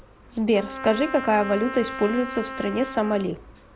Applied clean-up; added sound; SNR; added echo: none; Trumpet; 11 dB; none.